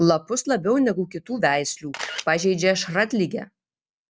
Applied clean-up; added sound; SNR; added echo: none; Camera; 8 dB; none.